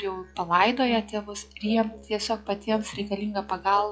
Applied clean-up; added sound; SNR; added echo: classical method log-MMSE.